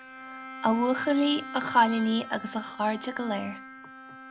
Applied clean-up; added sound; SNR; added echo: none; Bowed string instrument; 13 dB; none.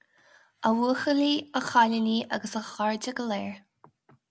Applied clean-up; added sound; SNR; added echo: none; none; none; none.